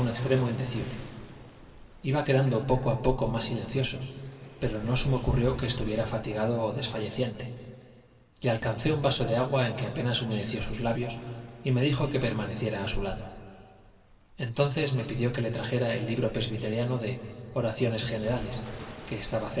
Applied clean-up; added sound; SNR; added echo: none; Waves, surf; 20 dB; reverberation time 2.2 s.